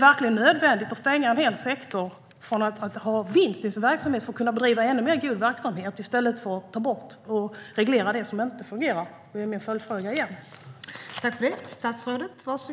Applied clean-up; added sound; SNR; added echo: none; none; none; none.